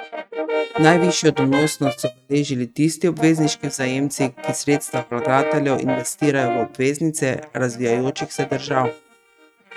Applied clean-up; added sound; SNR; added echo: neural mask model RNNoise.